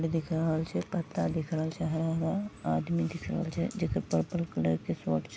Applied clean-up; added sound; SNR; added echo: none; none; none; none.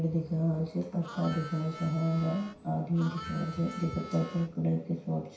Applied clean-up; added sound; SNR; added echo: none; Harmonica; 14 dB; reverberation time 0.6 s.